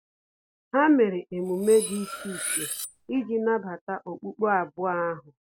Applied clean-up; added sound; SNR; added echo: none; Cutlery, silverware; 8 dB; none.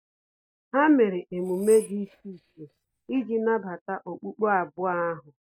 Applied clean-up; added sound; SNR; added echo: neural mask model DeepFilterNet 3.